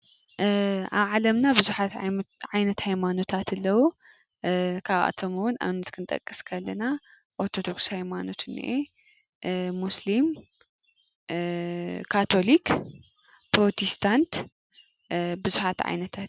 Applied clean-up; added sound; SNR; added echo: none; none; none; none.